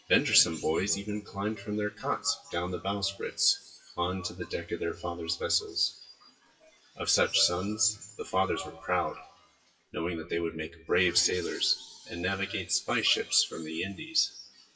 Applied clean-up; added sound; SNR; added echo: classical method WPE with log-MMSE.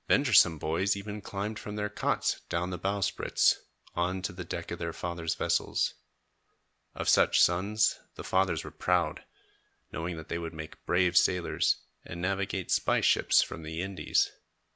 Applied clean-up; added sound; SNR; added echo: none; none; none; none.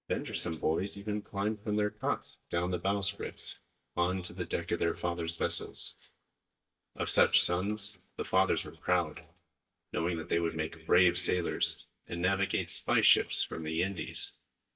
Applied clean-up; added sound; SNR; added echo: neural mask model DeepFilterNet 3.